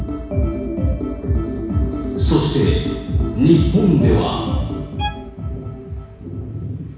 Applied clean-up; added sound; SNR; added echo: none; Bowed string instrument; 16 dB; reverberation time 1.1 s.